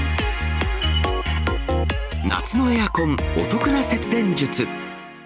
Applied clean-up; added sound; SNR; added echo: none; none; none; none.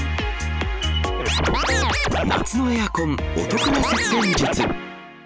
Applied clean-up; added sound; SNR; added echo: none; Scratching (performance technique); 0 dB; none.